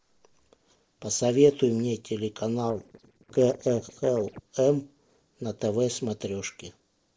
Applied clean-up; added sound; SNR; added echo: neural separator model SepFormer DNS4.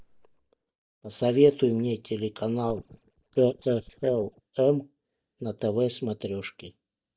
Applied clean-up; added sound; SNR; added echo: neural mask model DeepFilterNet 3.